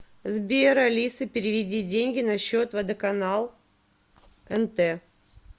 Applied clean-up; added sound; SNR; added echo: none; none; none; none.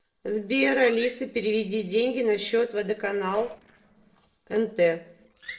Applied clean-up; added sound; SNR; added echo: neural separator model SepFormer DNS4.